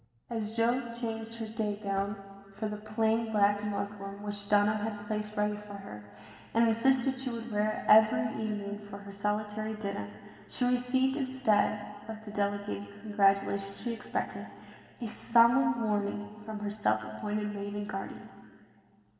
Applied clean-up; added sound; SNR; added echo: none; none; none; reverberation time 2.5 s.